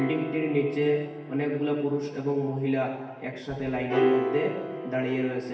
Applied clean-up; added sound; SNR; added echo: none; Piano; 5 dB; reverberation time 1.2 s.